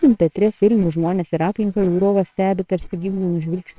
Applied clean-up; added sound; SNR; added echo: neural separator model SepFormer WHAMR!.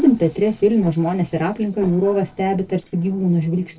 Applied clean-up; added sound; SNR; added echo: neural separator model SepFormer DNS4.